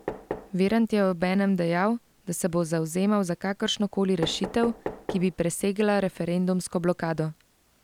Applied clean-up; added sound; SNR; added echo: none; Knock; 15 dB; none.